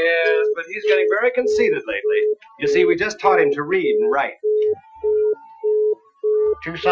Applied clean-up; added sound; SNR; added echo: classical method Wiener filter.